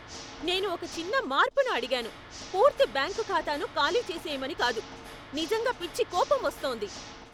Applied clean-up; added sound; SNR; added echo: none; Water / Mechanisms; 15 dB; none.